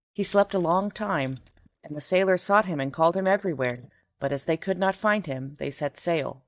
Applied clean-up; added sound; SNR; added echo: neural mask model DeepFilterNet 3.